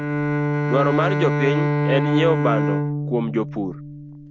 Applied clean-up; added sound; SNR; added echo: none; Bowed string instrument; -2 dB; none.